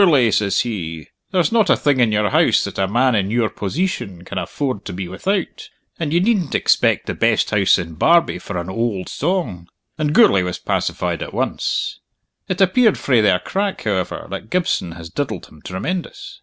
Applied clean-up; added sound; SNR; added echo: none; none; none; none.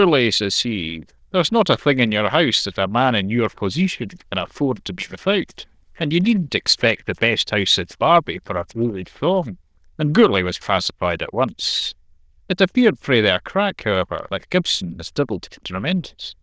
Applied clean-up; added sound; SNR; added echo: neural diffusion model UNIVERSE++.